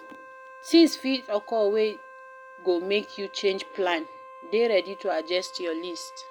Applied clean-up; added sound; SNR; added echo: none; Wind instrument, woodwind instrument; 18 dB; none.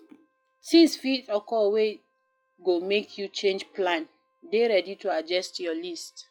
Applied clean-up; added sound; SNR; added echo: classical method log-MMSE.